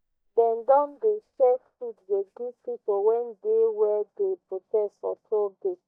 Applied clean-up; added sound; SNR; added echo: neural mask model DeepFilterNet 3.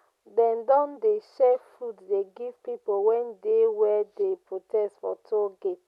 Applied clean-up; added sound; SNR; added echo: none; none; none; none.